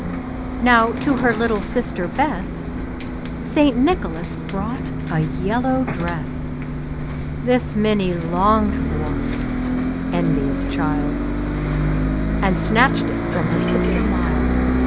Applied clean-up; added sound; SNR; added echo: none; Bus; 0 dB; none.